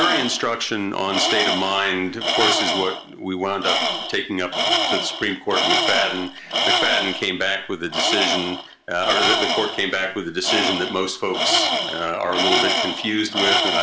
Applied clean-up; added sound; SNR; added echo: none; Tools; -1 dB; none.